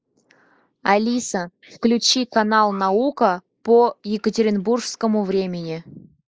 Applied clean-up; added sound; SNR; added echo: neural mask model Resemble Enhance denoiser.